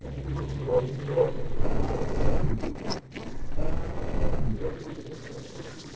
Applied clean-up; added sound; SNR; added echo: neural separator model SepFormer DNS4.